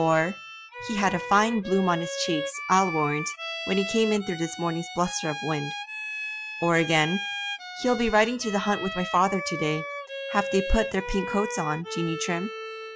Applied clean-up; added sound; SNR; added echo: classical method Wiener filter.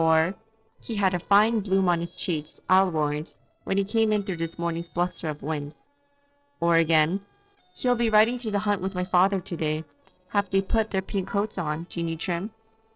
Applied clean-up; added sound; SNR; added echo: neural separator model SepFormer DNS4.